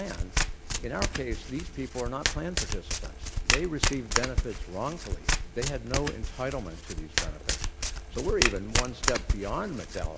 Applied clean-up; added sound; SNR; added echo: none; Domestic sounds, home sounds; -4 dB; none.